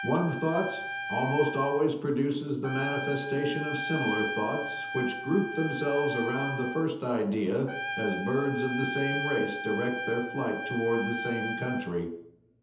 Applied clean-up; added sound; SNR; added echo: none; Trumpet; 6 dB; reverberation time 0.8 s.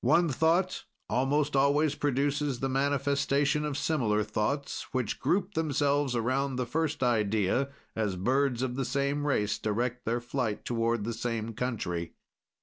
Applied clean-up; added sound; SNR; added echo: none; none; none; none.